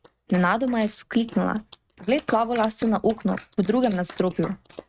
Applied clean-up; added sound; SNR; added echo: neural mask model RNNoise.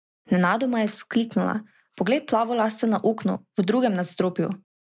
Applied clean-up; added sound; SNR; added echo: none; none; none; none.